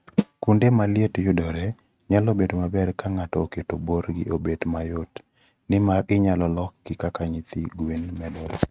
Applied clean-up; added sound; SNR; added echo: neural mask model RNNoise.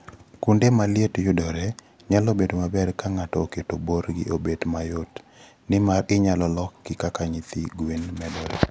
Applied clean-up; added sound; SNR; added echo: none; none; none; none.